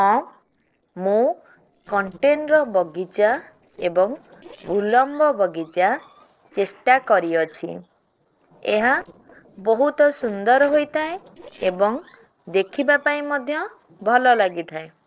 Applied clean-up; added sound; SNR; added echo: neural separator model SepFormer DNS4.